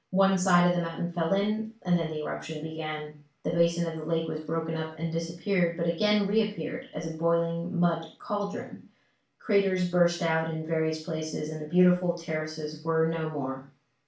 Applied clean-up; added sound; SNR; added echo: none; none; none; reverberation time 0.3 s.